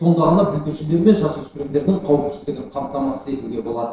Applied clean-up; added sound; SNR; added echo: neural separator model SepFormer DNS4.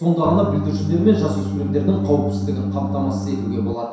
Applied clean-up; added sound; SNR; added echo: none; Organ; 2 dB; reverberation time 0.7 s.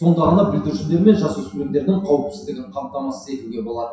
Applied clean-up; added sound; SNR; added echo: classical method WPE with log-MMSE.